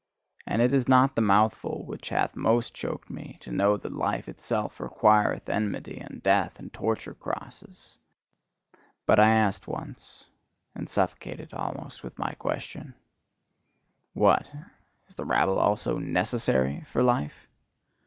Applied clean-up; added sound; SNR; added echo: none; none; none; none.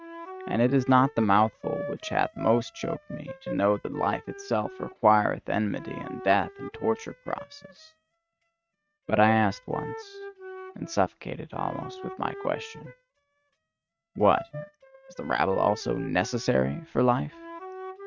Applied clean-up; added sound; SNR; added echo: neural mask model RNNoise.